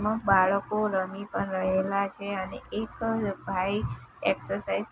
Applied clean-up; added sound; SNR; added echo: none; none; none; none.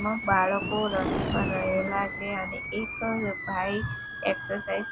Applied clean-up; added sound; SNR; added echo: none; Animal + Thunder; 4 dB; none.